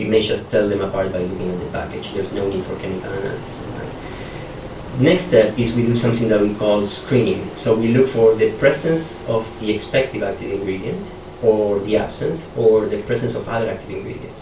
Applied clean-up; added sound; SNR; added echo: none; Engine; 14 dB; reverberation time 0.3 s.